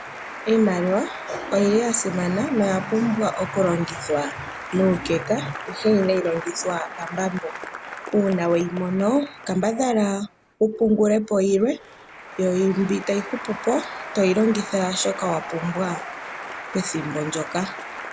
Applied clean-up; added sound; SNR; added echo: none; Applause; 12 dB; none.